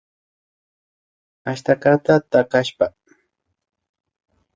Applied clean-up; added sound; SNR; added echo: none; none; none; none.